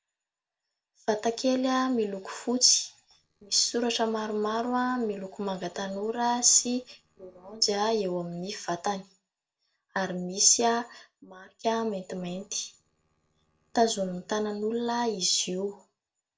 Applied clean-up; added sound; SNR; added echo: neural separator model SepFormer DNS4.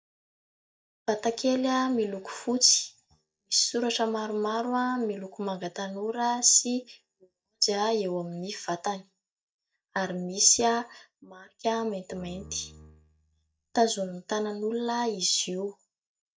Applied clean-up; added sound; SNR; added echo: neural mask model DeepFilterNet 3.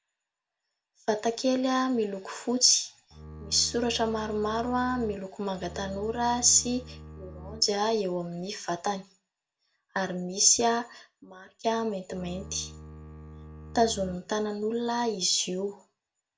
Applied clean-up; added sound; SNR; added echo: none; Bowed string instrument; 15 dB; reverberation time 0.3 s.